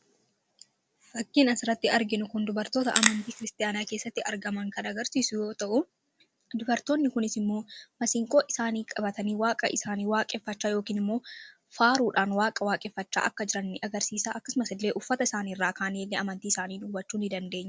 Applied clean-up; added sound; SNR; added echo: none; Crackle; -2 dB; none.